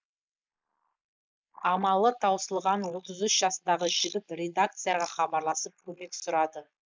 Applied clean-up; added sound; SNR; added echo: neural mask model Resemble Enhance denoiser.